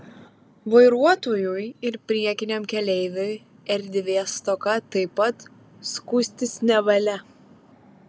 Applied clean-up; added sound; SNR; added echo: none; none; none; none.